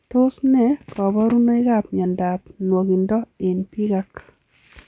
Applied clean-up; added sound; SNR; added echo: none; none; none; none.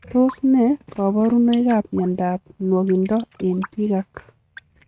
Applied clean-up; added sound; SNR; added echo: neural mask model RNNoise.